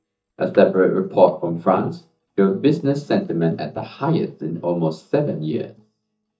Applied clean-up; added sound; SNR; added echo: neural mask model DeepFilterNet 3.